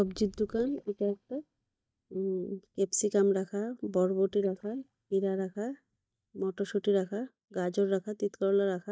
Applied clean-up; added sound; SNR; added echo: neural mask model DeepFilterNet 3.